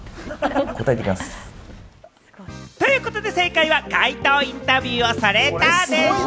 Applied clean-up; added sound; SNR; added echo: none; none; none; none.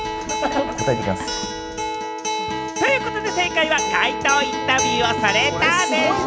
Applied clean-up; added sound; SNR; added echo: none; Acoustic guitar; 3 dB; none.